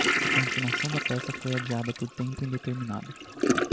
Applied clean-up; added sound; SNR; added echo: none; Toilet flush / Gurgling; -3 dB; none.